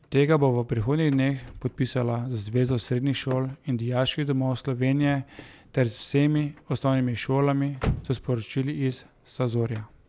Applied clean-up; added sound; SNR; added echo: none; Slam / Car; 16 dB; none.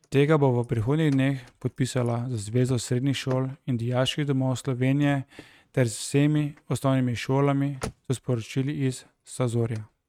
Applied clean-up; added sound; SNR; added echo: neural mask model RNNoise.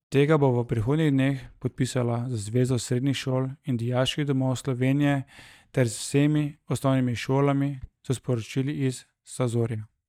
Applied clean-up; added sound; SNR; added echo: neural mask model DeepFilterNet 3.